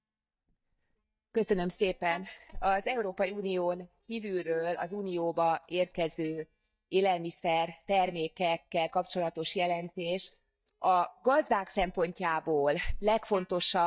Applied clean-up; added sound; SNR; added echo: neural mask model DeepFilterNet 3.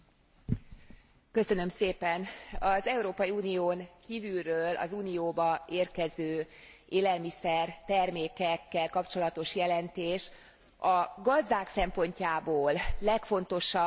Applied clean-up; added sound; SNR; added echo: none; none; none; none.